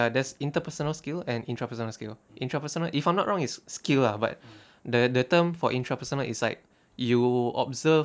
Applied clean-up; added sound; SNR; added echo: none; none; none; none.